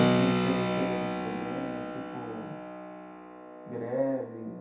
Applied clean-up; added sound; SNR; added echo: none; Keyboard (musical); -5 dB; reverberation time 0.7 s.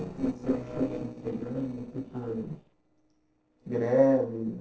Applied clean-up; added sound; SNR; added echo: neural separator model SepFormer DNS4.